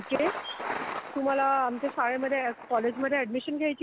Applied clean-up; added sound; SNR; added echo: none; Thunder; 10 dB; none.